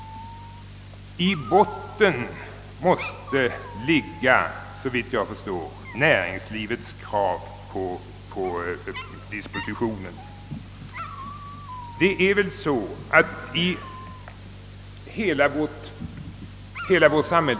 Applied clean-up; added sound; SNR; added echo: none; Dog; 18 dB; none.